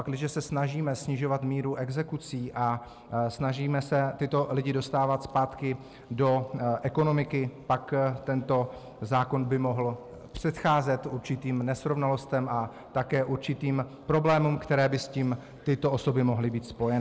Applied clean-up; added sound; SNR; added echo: none; none; none; none.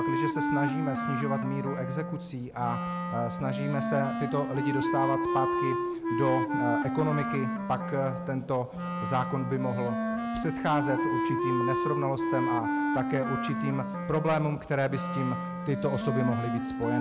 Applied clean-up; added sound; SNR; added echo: none; Wind instrument, woodwind instrument; 0 dB; none.